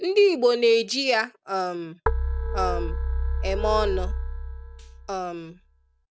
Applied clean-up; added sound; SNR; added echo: none; Keyboard (musical); 2 dB; none.